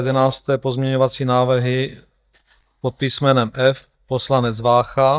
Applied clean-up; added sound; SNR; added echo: neural mask model DeepFilterNet 3.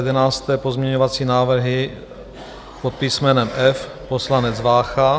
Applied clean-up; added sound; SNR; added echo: none; none; none; none.